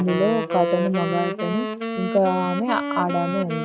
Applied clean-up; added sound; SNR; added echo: none; Wind instrument, woodwind instrument; 4 dB; none.